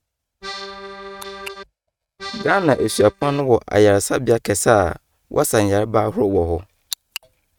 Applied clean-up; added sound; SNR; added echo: neural mask model RNNoise.